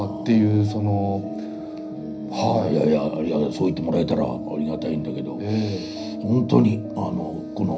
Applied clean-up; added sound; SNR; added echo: none; Brass instrument; 11 dB; reverberation time 0.5 s.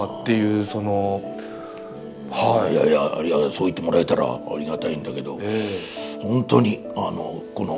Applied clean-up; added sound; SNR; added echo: none; none; none; none.